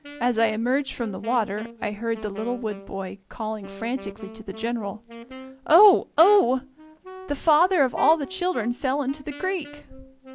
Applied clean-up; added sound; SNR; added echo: none; Wind instrument, woodwind instrument; 18 dB; none.